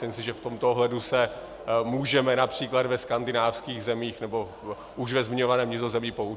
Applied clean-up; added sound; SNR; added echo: none; none; none; none.